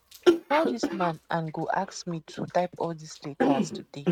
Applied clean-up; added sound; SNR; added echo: neural mask model RNNoise.